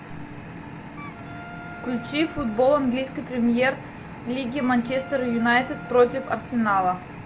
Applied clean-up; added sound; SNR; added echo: none; Wind instrument, woodwind instrument; 20 dB; none.